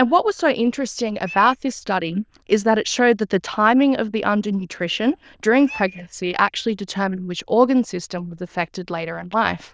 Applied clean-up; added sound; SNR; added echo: neural diffusion model UNIVERSE++.